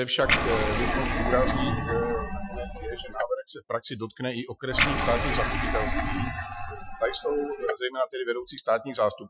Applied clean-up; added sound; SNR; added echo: classical method Wiener filter.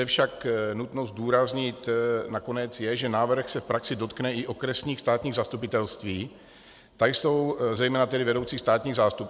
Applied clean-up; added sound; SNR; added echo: none; none; none; none.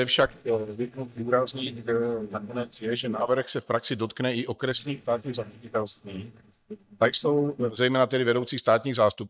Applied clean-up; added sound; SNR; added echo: neural mask model DeepFilterNet 3.